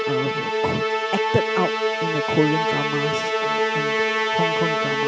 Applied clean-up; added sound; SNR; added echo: none; Musical instrument; -5 dB; none.